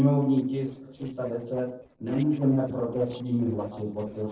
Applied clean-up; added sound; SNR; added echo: neural separator model SepFormer DNS4.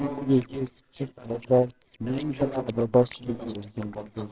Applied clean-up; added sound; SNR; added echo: neural separator model SepFormer WHAMR!.